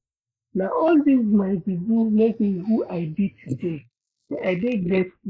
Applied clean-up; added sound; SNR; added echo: neural mask model Resemble Enhance denoiser.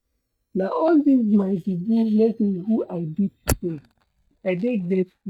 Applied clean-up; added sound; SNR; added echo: neural mask model DeepFilterNet 3.